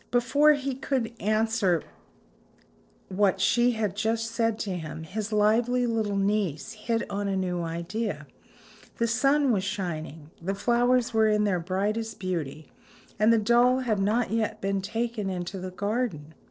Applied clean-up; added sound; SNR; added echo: neural separator model SepFormer DNS4.